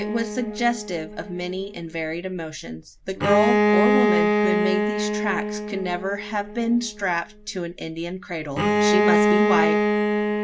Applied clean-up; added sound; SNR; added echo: none; Bowed string instrument; -4 dB; none.